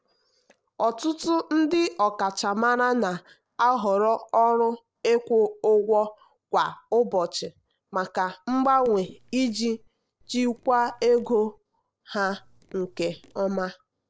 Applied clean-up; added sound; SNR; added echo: neural separator model SepFormer DNS4.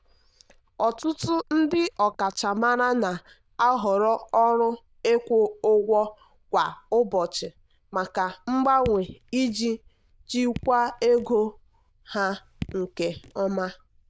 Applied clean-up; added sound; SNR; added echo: neural diffusion model UNIVERSE++.